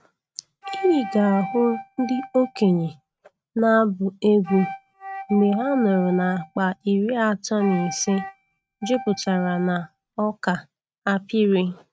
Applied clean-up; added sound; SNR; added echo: neural mask model RNNoise.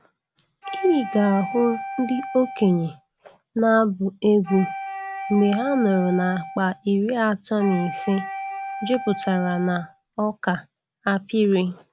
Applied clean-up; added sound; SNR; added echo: none; Wind instrument, woodwind instrument; 10 dB; none.